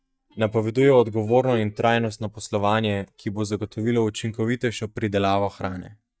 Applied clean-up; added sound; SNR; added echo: neural mask model DeepFilterNet 3.